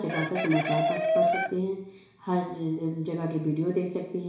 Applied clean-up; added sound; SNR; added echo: none; Chicken, rooster; 0 dB; reverberation time 0.7 s.